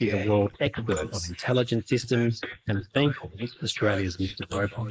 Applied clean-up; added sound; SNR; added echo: neural mask model Resemble Enhance denoiser.